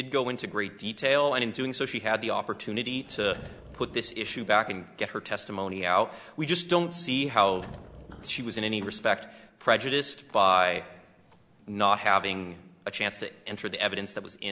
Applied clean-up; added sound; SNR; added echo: none; Sliding door / Wood; 20 dB; none.